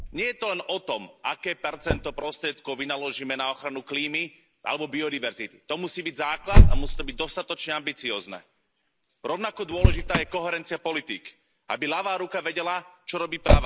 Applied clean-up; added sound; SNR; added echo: none; Motor vehicle (road); -5 dB; none.